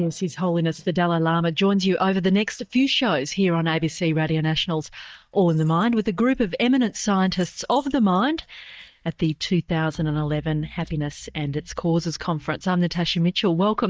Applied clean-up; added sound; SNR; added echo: neural mask model DeepFilterNet 3.